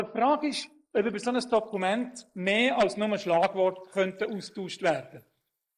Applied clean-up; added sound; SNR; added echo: neural mask model Resemble Enhance denoiser.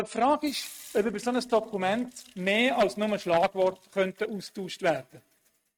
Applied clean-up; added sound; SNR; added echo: neural mask model RNNoise.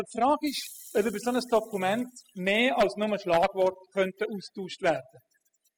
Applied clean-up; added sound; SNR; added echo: classical method spectral subtraction.